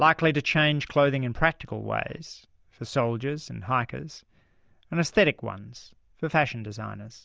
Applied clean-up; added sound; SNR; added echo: none; none; none; none.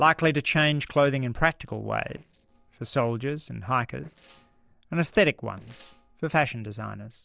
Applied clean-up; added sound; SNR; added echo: neural separator model SepFormer DNS4.